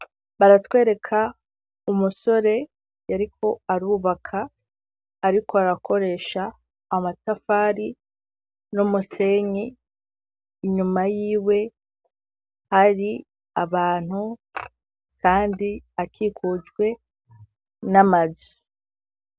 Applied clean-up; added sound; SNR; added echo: none; none; none; none.